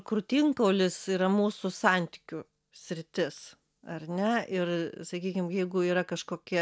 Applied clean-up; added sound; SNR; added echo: none; none; none; none.